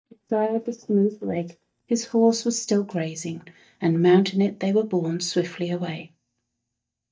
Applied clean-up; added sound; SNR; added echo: neural mask model DeepFilterNet 3.